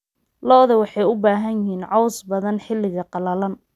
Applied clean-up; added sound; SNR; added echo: none; none; none; none.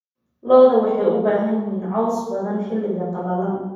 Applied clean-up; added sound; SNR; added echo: none; none; none; reverberation time 1.1 s.